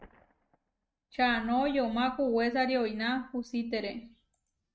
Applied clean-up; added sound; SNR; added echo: neural mask model RNNoise.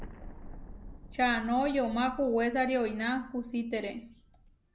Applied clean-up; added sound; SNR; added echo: none; Explosion; 16 dB; none.